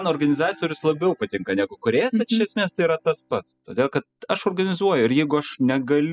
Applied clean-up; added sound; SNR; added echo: classical method spectral subtraction.